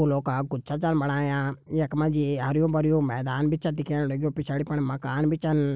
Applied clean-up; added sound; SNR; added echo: none; none; none; none.